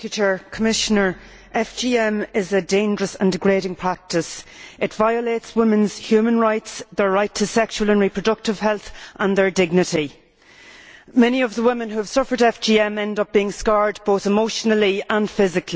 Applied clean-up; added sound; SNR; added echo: none; none; none; none.